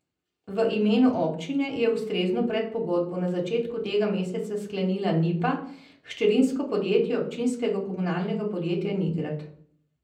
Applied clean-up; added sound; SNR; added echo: none; none; none; reverberation time 0.6 s.